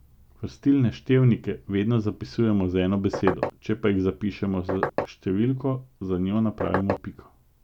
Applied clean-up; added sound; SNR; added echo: none; Knock; 2 dB; none.